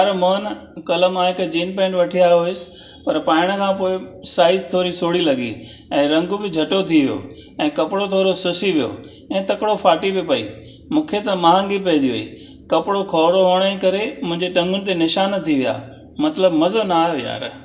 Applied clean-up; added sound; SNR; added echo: none; none; none; reverberation time 0.1 s.